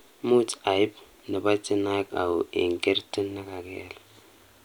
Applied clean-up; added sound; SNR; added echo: none; none; none; none.